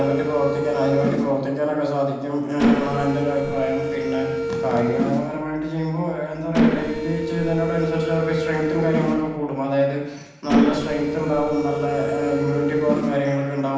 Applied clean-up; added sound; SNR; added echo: none; Mechanisms; 2 dB; reverberation time 1.1 s.